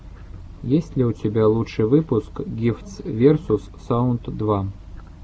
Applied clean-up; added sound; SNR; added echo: none; none; none; none.